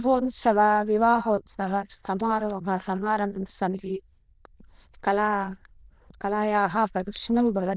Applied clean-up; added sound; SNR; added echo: neural diffusion model UNIVERSE++.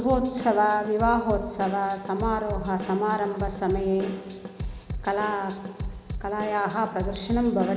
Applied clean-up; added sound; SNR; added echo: none; Drum / Drum kit; 10 dB; none.